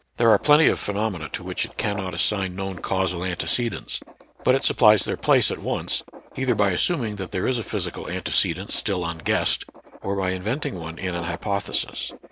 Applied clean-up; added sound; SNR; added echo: none; Writing; 18 dB; none.